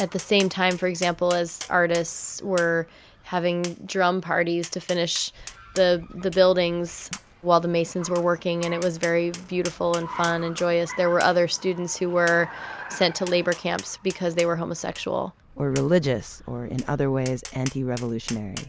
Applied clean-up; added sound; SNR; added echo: none; Car + Tap; 16 dB; none.